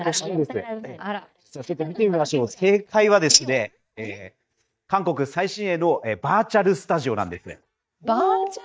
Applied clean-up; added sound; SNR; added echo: neural mask model DeepFilterNet 3.